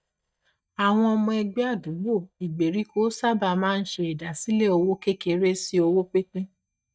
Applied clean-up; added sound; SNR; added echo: neural mask model DeepFilterNet 3.